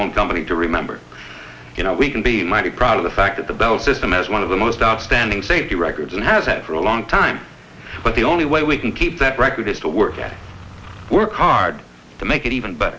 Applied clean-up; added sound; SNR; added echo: none; Engine; 19 dB; none.